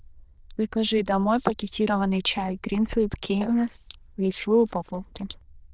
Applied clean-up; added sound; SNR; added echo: neural diffusion model UNIVERSE++.